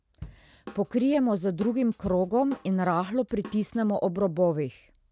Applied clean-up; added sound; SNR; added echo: none; Drum / Drum kit; 20 dB; none.